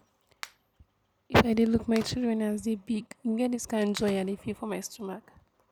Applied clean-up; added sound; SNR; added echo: none; Slam / Microwave oven + Finger snapping; 19 dB; none.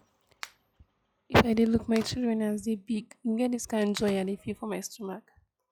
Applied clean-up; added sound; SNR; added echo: classical method log-MMSE.